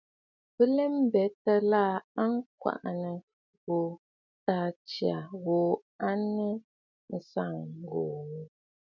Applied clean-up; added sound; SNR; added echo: none; none; none; none.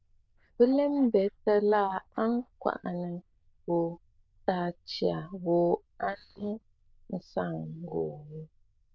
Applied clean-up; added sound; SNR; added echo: neural diffusion model UNIVERSE++.